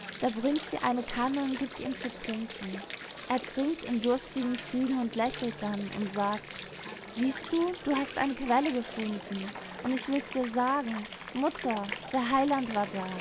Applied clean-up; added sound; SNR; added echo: none; Water; 10 dB; none.